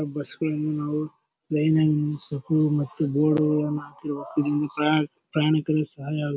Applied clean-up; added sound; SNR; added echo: none; none; none; none.